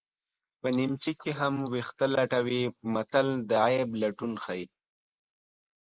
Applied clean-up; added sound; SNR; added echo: neural mask model Resemble Enhance denoiser.